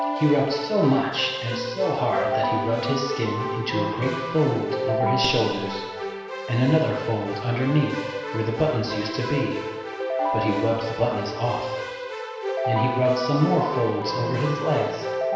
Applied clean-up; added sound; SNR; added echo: none; Keyboard (musical); 3 dB; reverberation time 1.0 s.